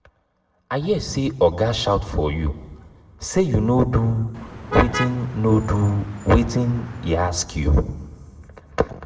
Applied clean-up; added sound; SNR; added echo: none; Motor vehicle (road); 11 dB; reverberation time 0.9 s.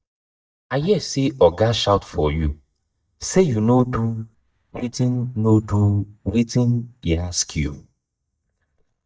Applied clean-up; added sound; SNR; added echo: neural mask model DeepFilterNet 3.